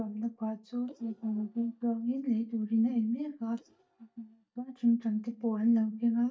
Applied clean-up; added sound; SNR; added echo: neural mask model DeepFilterNet 3.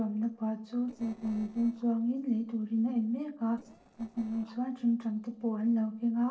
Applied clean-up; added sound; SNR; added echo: neural separator model SepFormer DNS4.